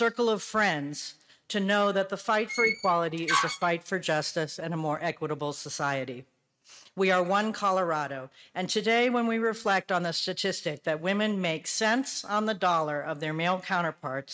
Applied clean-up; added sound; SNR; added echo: neural mask model RNNoise.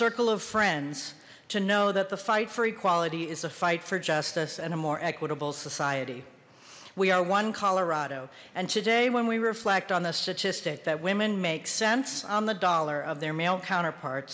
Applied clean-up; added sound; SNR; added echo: none; none; none; none.